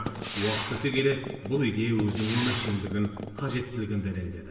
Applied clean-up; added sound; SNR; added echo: none; Gunshot, gunfire; 8 dB; reverberation time 1.3 s.